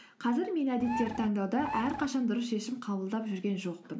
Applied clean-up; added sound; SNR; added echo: none; Bird; 6 dB; none.